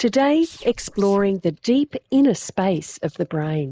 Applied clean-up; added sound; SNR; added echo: neural mask model Resemble Enhance denoiser.